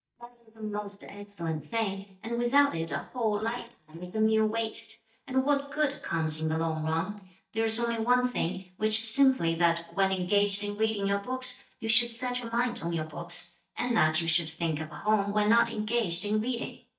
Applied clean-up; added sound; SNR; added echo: neural mask model DeepFilterNet 3.